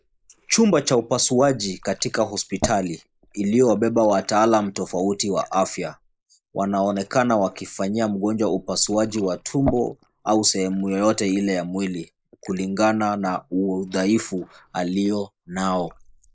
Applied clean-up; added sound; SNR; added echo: neural mask model Resemble Enhance denoiser.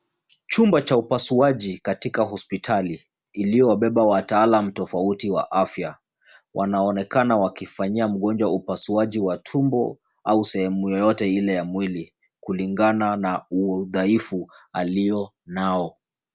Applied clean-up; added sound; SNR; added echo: none; none; none; none.